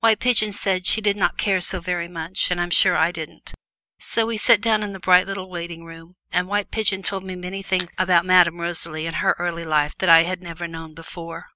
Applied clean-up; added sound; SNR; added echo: neural mask model DeepFilterNet 3.